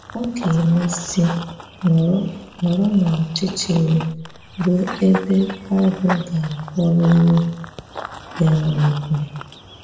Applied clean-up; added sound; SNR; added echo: none; Run / Bird vocalization, bird call, bird song; 15 dB; reverberation time 0.7 s.